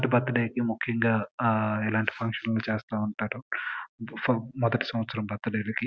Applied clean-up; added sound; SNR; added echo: none; none; none; none.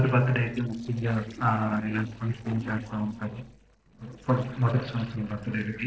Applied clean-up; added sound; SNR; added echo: neural separator model SepFormer DNS4.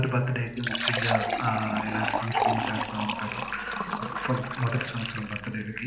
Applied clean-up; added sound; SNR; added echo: none; Fill (with liquid); 0 dB; reverberation time 0.8 s.